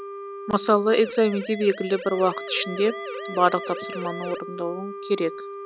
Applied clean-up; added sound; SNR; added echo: none; Wind instrument, woodwind instrument + Siren; 10 dB; none.